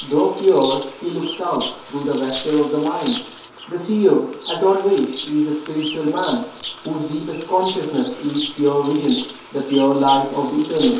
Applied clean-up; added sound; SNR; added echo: none; Bird vocalization, bird call, bird song; 11 dB; reverberation time 2.4 s.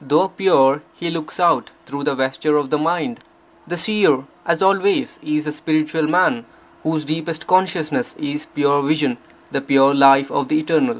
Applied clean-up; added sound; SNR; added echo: none; none; none; none.